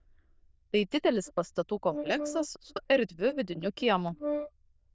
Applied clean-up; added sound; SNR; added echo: neural diffusion model UNIVERSE++.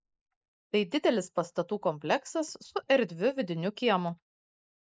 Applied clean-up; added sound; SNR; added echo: neural mask model Resemble Enhance denoiser.